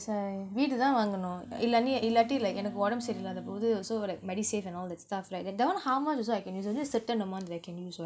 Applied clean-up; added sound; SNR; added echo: none; Wind instrument, woodwind instrument; 13 dB; none.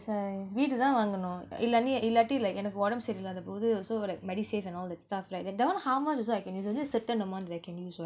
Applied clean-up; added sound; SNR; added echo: none; none; none; none.